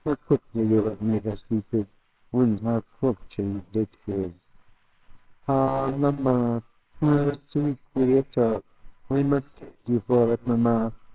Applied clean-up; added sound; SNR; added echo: neural separator model SepFormer WHAMR!.